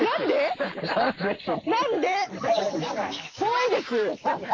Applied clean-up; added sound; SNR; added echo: neural mask model Resemble Enhance denoiser.